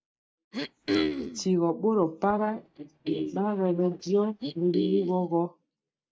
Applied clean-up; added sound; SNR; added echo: neural mask model DeepFilterNet 3.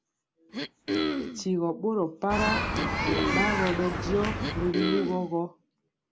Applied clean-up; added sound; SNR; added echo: none; Human group actions + Cough; -2 dB; none.